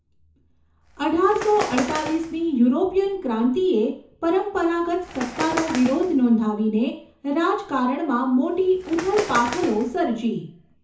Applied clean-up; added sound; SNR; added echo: none; Bird; 12 dB; reverberation time 0.6 s.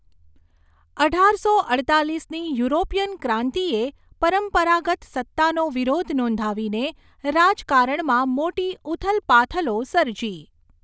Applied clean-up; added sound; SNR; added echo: none; none; none; none.